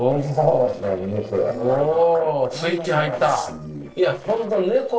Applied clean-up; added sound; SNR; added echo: neural separator model SepFormer DNS4.